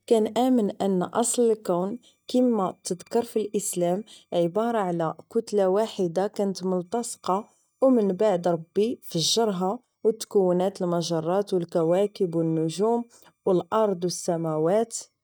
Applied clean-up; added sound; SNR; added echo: neural mask model DeepFilterNet 3.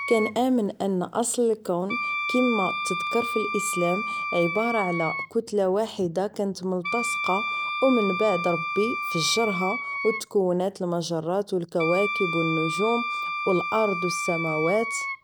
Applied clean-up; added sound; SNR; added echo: none; Wind instrument, woodwind instrument; 5 dB; none.